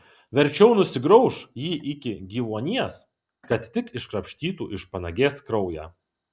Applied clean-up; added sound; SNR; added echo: none; none; none; none.